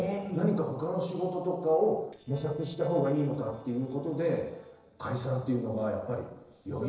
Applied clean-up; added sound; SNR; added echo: neural separator model SepFormer DNS4.